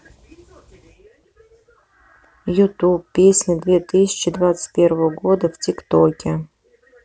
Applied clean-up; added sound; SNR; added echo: none; none; none; none.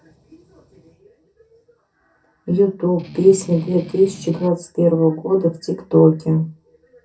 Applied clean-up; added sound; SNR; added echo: none; Strum; 17 dB; reverberation time 0.3 s.